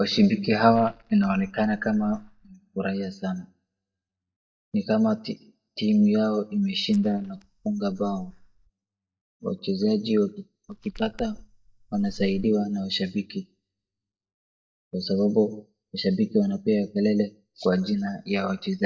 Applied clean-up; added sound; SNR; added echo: neural mask model DeepFilterNet 3.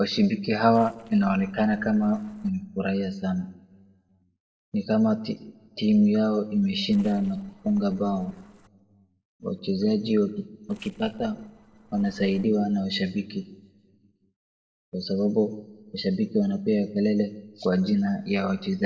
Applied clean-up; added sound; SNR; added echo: neural separator model SepFormer DNS4.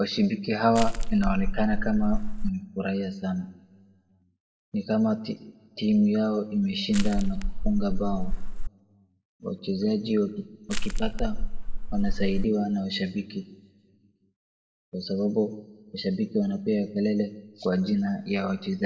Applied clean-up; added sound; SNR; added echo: none; Crushing; -3 dB; reverberation time 1.1 s.